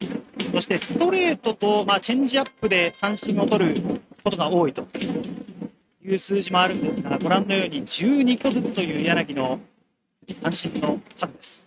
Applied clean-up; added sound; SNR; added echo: neural mask model RNNoise.